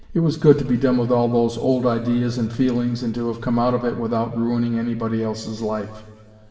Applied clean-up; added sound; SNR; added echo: none; none; none; reverberation time 1.8 s.